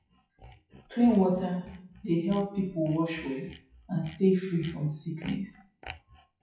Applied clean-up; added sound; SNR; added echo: classical method WPE with log-MMSE.